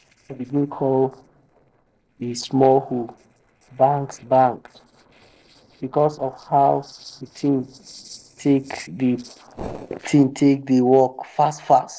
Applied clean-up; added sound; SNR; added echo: neural separator model SepFormer DNS4.